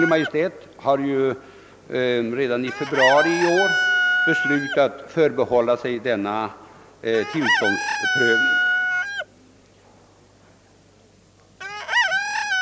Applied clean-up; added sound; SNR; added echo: none; Chicken, rooster; 1 dB; none.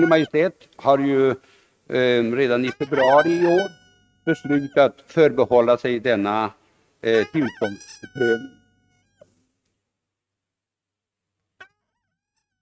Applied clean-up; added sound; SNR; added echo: neural mask model RNNoise.